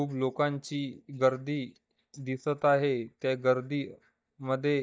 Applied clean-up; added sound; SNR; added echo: neural mask model DeepFilterNet 3.